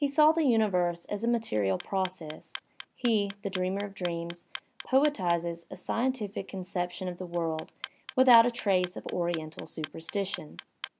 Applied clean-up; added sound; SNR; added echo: none; Clock; 16 dB; none.